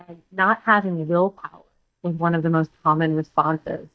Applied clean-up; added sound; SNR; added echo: neural mask model DeepFilterNet 3.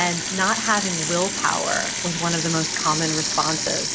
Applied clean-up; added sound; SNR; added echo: none; Sink (filling or washing) / Water tap, faucet; 1 dB; none.